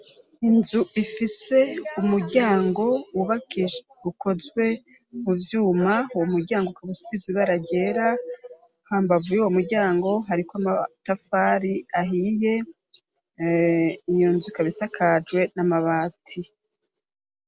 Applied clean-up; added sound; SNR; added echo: none; none; none; none.